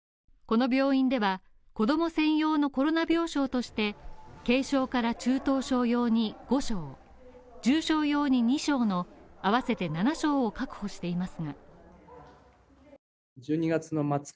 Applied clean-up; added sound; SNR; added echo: none; none; none; none.